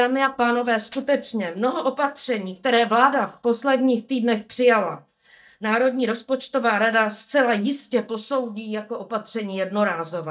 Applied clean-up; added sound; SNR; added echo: neural mask model DeepFilterNet 3.